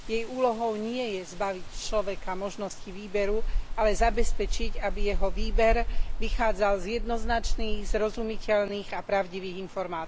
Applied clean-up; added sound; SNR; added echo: none; Rain; -1 dB; none.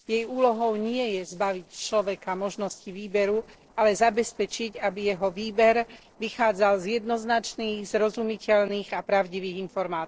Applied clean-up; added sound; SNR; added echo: neural separator model SepFormer DNS4.